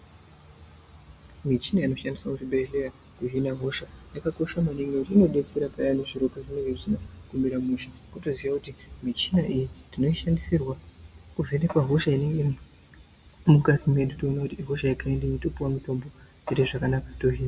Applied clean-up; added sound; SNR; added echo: none; none; none; none.